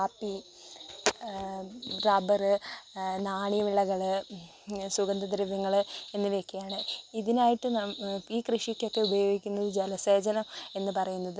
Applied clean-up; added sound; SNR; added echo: none; none; none; none.